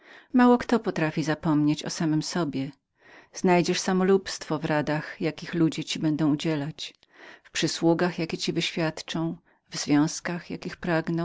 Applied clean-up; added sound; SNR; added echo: none; none; none; none.